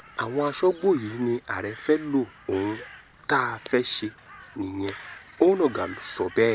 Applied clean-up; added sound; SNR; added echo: none; Crow; 19 dB; none.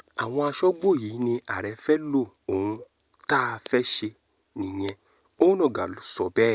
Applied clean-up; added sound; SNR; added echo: none; none; none; none.